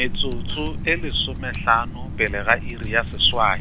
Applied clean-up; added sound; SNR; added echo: none; Typing; 4 dB; none.